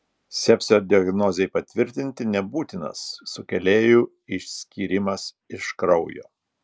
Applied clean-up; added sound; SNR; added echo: none; none; none; none.